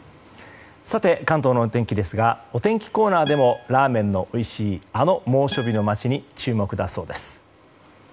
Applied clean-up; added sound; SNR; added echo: none; Acoustic guitar; 18 dB; none.